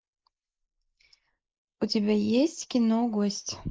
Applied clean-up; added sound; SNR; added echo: neural mask model Resemble Enhance denoiser.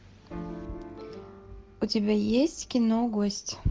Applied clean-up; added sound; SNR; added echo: neural separator model SepFormer DNS4.